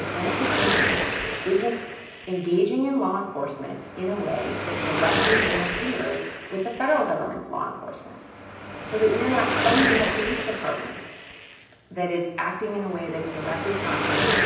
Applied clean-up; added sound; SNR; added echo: none; Car passing by / Traffic noise, roadway noise / Engine; 1 dB; reverberation time 0.9 s.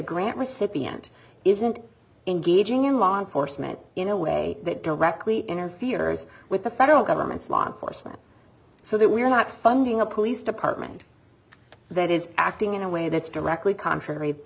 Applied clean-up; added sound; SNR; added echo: none; none; none; none.